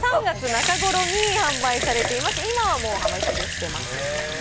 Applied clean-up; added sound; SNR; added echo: none; Sink (filling or washing) / Water tap, faucet / Liquid; 3 dB; none.